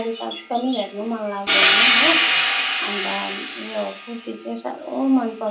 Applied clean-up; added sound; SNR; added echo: none; Hi-hat; -3 dB; reverberation time 0.3 s.